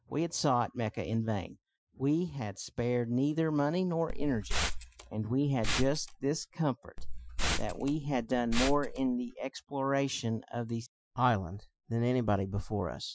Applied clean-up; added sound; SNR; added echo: classical method Wiener filter.